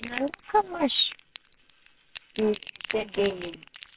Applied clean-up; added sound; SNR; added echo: neural separator model SepFormer WHAMR!.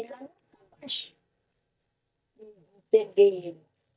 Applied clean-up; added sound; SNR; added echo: neural mask model DeepFilterNet 3.